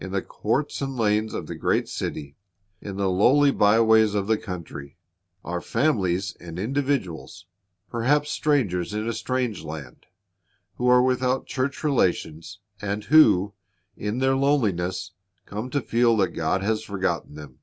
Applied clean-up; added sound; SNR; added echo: none; none; none; none.